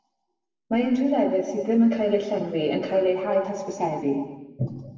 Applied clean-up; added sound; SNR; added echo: none; none; none; reverberation time 1.2 s.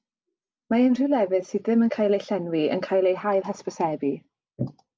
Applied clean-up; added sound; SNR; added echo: none; none; none; none.